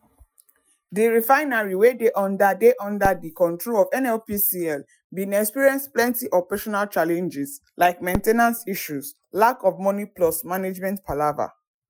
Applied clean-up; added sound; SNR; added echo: classical method Wiener filter.